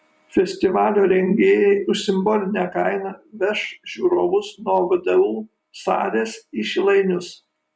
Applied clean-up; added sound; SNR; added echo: none; none; none; none.